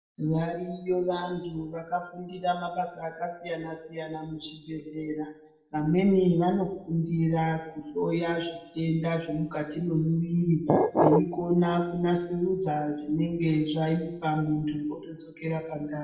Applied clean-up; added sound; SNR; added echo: none; Glass; -4 dB; reverberation time 0.7 s.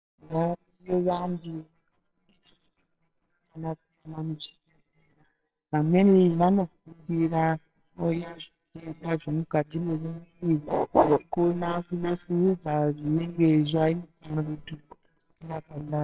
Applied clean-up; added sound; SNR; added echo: neural separator model SepFormer WHAMR!.